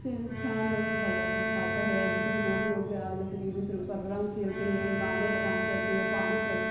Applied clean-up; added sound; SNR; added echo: none; Bowed string instrument; 0 dB; reverberation time 1.1 s.